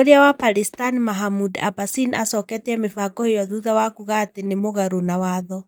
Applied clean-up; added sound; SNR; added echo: neural mask model DeepFilterNet 3.